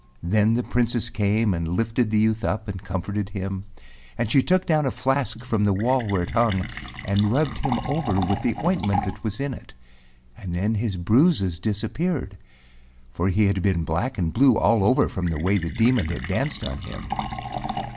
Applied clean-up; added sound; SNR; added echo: none; Fill (with liquid); 13 dB; none.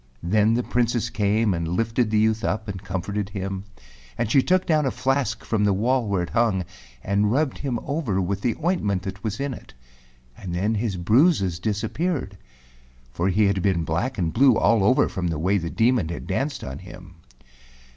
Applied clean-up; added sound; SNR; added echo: none; none; none; none.